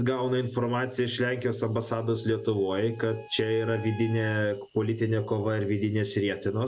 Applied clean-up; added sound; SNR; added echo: none; Frog + Bowed string instrument; 16 dB; none.